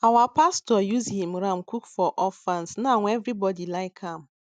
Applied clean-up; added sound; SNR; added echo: none; none; none; none.